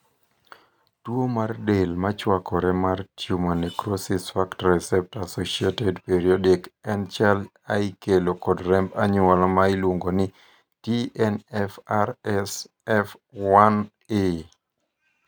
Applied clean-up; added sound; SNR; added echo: none; none; none; none.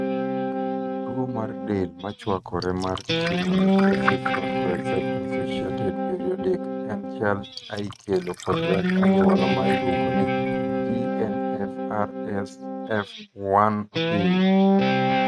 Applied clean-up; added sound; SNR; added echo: neural mask model RNNoise.